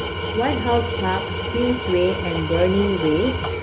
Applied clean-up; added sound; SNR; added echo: none; Tools; 3 dB; none.